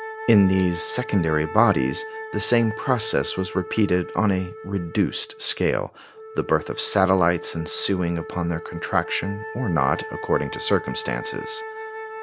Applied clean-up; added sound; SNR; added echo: none; Wind instrument, woodwind instrument; 11 dB; none.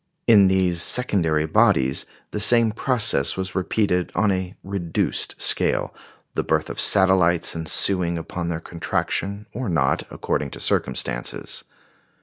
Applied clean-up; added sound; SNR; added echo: none; none; none; none.